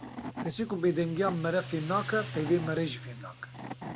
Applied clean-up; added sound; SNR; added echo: none; Motorcycle + Wood / Tools; 10 dB; none.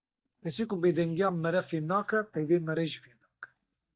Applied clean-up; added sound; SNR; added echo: neural mask model DeepFilterNet 3.